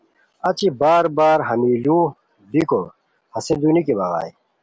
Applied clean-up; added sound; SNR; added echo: none; none; none; none.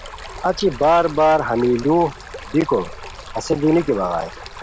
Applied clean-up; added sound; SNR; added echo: none; Stream; 15 dB; none.